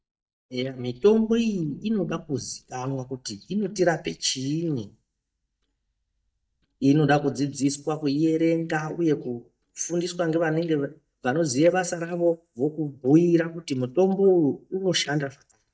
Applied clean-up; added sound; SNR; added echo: neural mask model DeepFilterNet 3.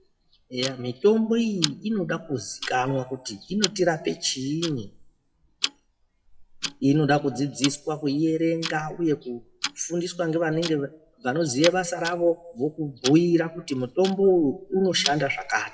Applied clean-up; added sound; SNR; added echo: classical method WPE with log-MMSE.